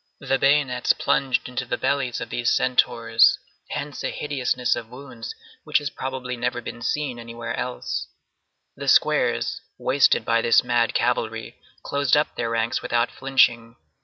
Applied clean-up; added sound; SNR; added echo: none; none; none; none.